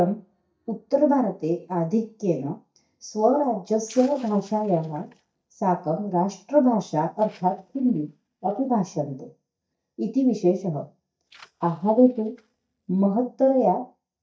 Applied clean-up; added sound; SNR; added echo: neural mask model DeepFilterNet 3.